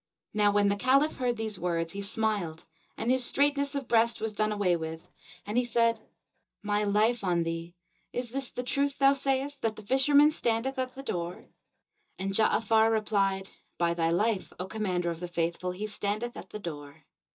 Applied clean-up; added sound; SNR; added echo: neural mask model DeepFilterNet 3.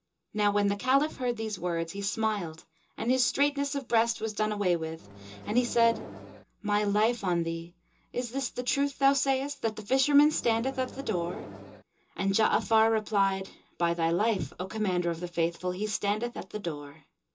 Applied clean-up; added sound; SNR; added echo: none; Microwave oven; 13 dB; reverberation time 0.2 s.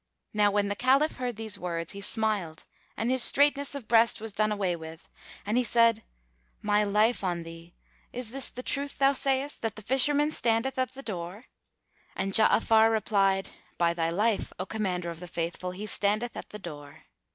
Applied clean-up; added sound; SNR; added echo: none; none; none; none.